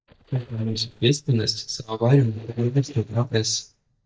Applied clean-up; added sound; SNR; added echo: neural mask model DeepFilterNet 3.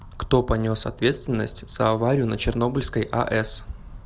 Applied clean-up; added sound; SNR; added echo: none; none; none; none.